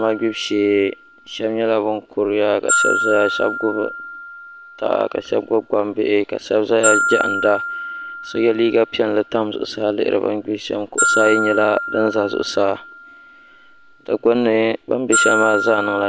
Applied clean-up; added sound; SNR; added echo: none; Glockenspiel; 5 dB; none.